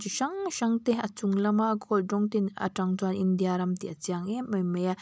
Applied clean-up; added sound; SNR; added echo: none; none; none; none.